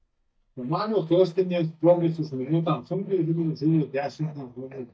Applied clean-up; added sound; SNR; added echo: neural mask model DeepFilterNet 3.